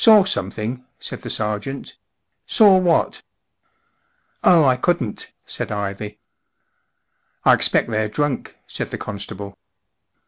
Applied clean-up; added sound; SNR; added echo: none; none; none; none.